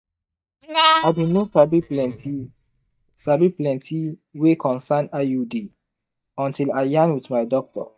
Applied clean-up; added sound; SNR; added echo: neural mask model DeepFilterNet 3.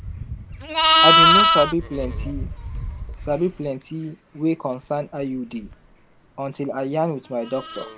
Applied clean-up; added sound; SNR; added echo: none; Livestock, farm animals, working animals; -4 dB; none.